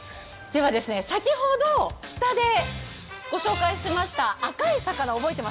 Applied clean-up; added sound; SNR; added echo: none; none; none; none.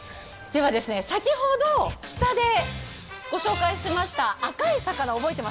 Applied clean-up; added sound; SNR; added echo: none; Dog; 18 dB; none.